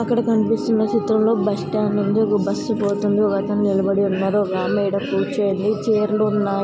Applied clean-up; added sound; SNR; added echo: none; none; none; none.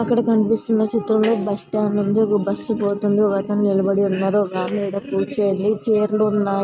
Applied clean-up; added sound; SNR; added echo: neural mask model RNNoise.